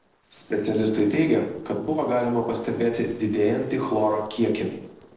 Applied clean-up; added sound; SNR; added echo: neural separator model SepFormer DNS4.